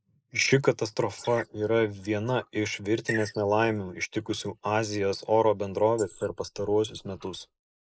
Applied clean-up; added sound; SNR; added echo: neural mask model Resemble Enhance denoiser.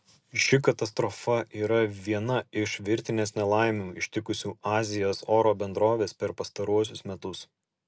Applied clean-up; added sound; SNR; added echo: none; none; none; none.